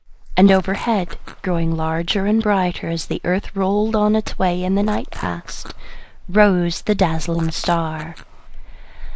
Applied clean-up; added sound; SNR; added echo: neural mask model Resemble Enhance denoiser.